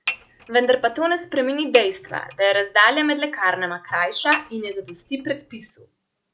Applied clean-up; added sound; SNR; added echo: none; Dishes, pots, and pans / Chink, clink; 13 dB; none.